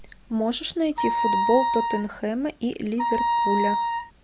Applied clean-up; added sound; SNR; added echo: none; Wind instrument, woodwind instrument; -2 dB; none.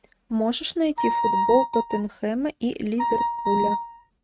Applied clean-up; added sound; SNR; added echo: neural mask model RNNoise.